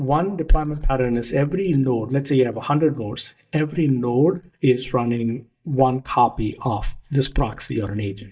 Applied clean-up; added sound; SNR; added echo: neural mask model DeepFilterNet 3.